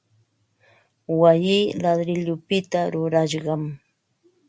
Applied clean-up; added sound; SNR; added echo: none; none; none; none.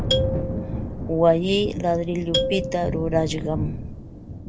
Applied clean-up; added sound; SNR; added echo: none; Thunder + Marimba, xylophone; 2 dB; none.